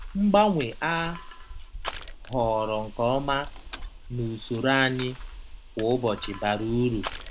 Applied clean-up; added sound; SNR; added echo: none; Crushing; 10 dB; none.